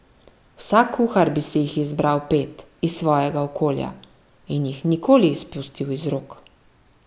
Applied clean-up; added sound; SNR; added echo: none; none; none; none.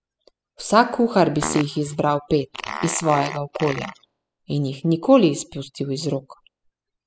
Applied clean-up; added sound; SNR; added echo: classical method spectral subtraction.